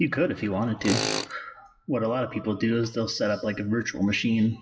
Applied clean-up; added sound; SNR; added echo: classical method WPE with log-MMSE.